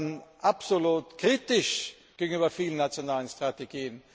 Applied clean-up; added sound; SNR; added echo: none; none; none; none.